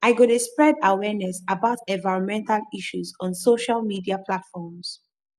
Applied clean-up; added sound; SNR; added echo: none; none; none; none.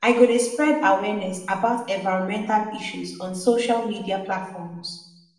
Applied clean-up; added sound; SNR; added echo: none; none; none; reverberation time 0.7 s.